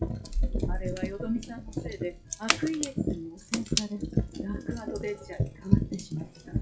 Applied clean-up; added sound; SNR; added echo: classical method WPE with log-MMSE.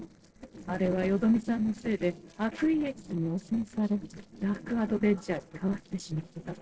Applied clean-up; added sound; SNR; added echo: neural separator model SepFormer DNS4.